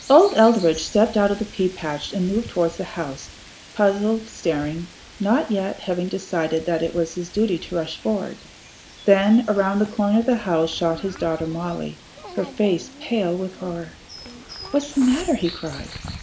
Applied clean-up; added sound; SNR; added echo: none; Bird vocalization, bird call, bird song; 18 dB; none.